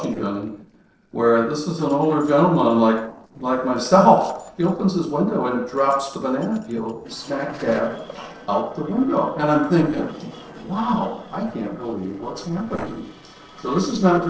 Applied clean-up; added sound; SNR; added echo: neural separator model SepFormer DNS4.